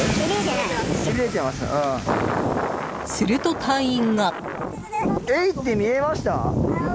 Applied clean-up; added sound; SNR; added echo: none; Car; 13 dB; none.